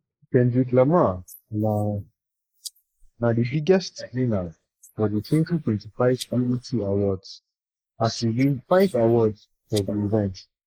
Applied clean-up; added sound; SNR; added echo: neural mask model Resemble Enhance denoiser.